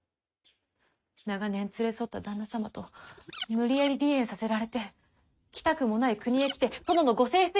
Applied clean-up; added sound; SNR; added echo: neural mask model RNNoise.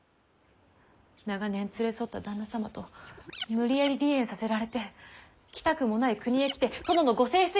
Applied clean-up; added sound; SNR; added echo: neural mask model Resemble Enhance denoiser.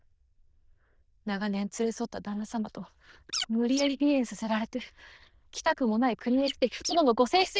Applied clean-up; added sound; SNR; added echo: neural diffusion model UNIVERSE++.